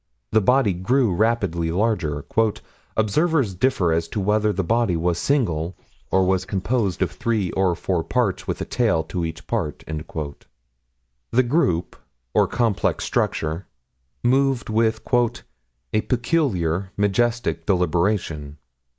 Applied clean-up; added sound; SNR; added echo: neural mask model Resemble Enhance denoiser.